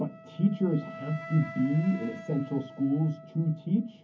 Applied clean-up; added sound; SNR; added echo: none; Wind instrument, woodwind instrument; 16 dB; reverberation time 0.3 s.